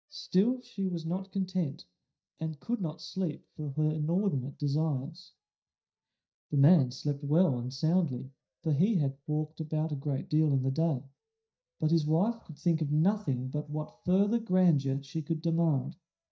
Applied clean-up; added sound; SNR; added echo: neural mask model DeepFilterNet 3.